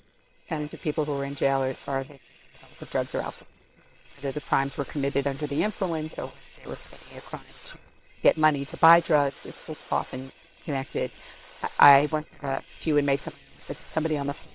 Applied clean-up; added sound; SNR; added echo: neural separator model SepFormer WHAM!.